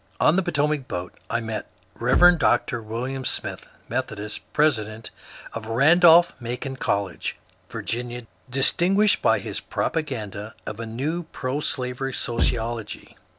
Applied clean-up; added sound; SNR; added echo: none; Bass drum; 1 dB; none.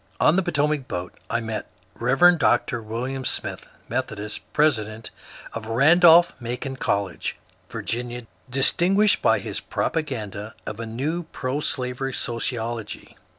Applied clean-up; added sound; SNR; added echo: none; none; none; none.